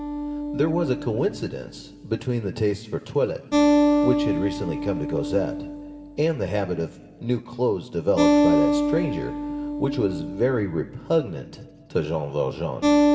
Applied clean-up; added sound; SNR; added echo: none; Acoustic guitar; -1 dB; reverberation time 1.5 s.